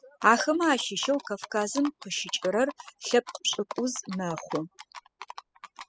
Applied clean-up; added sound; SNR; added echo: classical method spectral subtraction.